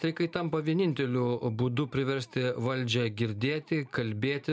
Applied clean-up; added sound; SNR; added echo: none; none; none; none.